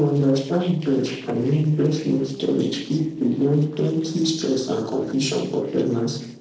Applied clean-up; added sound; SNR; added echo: neural separator model SepFormer DNS4.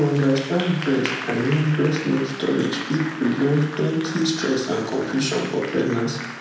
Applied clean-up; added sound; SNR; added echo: none; Applause; 11 dB; reverberation time 0.8 s.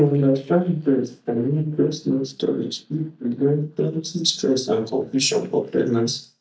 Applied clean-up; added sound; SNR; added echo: neural mask model DeepFilterNet 3.